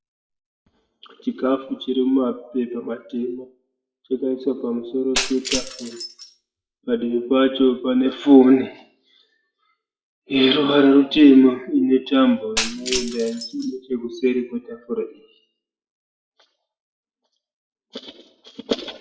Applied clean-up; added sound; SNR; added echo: classical method WPE with log-MMSE.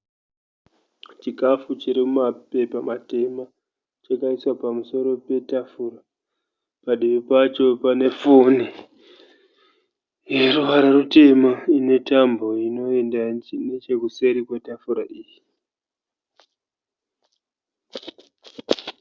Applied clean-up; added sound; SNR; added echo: none; none; none; none.